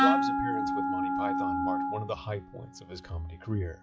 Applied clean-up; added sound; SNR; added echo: classical method log-MMSE.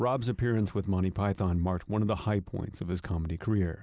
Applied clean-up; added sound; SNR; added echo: none; none; none; none.